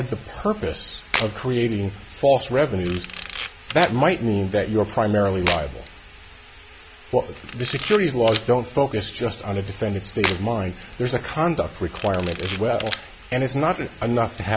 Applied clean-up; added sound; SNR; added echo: none; Camera; 9 dB; none.